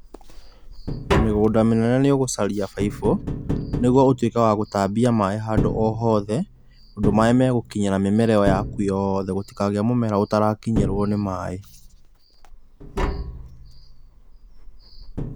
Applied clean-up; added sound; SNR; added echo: none; Tap; 8 dB; none.